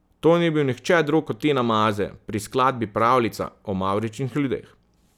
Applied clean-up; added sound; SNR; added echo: none; none; none; none.